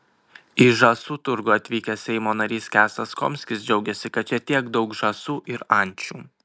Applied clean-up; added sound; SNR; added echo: none; none; none; none.